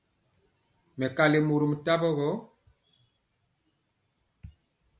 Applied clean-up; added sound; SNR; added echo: none; none; none; none.